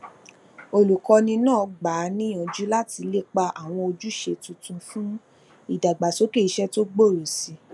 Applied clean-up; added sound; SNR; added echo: none; none; none; none.